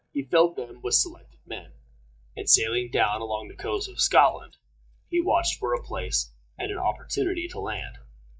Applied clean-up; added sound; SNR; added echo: neural mask model DeepFilterNet 3.